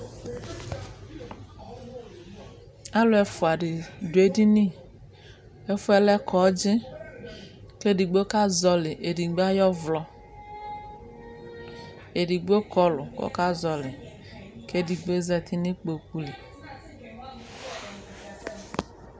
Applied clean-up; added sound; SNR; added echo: none; none; none; none.